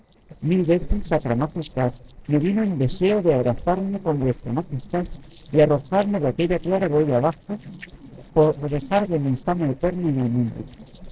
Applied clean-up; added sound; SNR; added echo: neural separator model SepFormer DNS4.